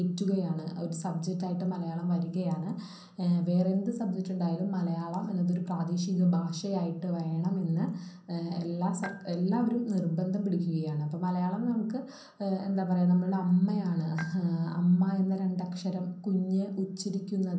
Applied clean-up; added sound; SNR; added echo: none; Dishes, pots, and pans / Chink, clink; 16 dB; reverberation time 0.6 s.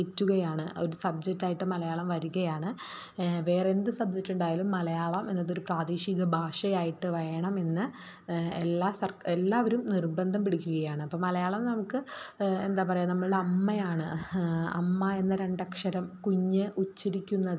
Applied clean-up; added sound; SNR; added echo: none; none; none; none.